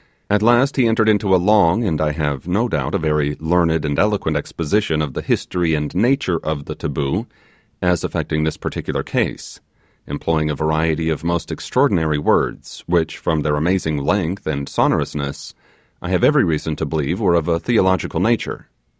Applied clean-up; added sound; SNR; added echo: none; none; none; none.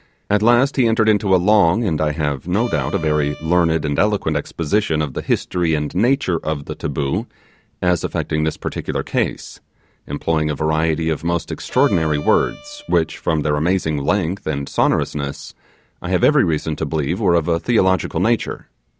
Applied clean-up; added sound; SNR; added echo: none; Bowed string instrument; 17 dB; none.